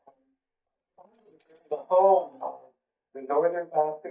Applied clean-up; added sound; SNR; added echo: neural mask model DeepFilterNet 3.